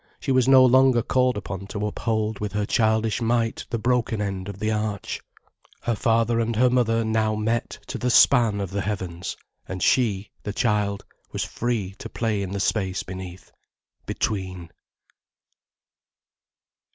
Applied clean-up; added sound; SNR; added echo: none; none; none; none.